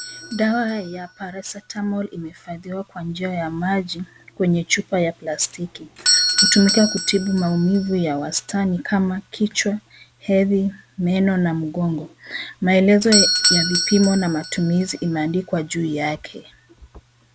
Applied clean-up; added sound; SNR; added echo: none; Doorbell; 6 dB; none.